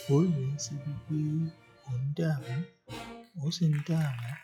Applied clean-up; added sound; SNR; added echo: classical method log-MMSE.